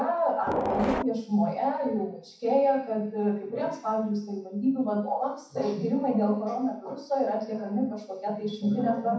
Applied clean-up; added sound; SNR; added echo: none; Train; 0 dB; reverberation time 0.7 s.